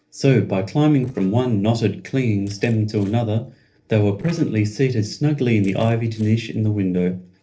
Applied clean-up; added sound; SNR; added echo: neural separator model SepFormer DNS4.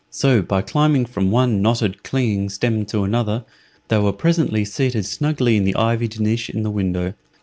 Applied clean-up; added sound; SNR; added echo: none; none; none; none.